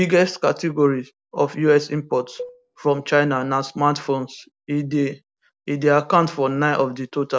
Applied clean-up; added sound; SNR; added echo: neural separator model SepFormer DNS4.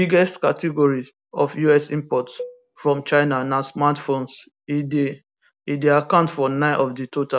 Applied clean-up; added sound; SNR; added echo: none; Cowbell; 20 dB; none.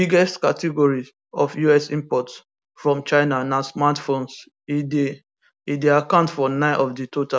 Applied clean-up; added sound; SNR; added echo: none; none; none; none.